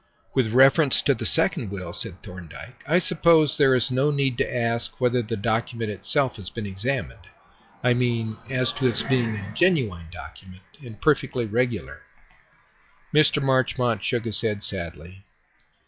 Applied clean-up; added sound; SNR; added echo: classical method log-MMSE.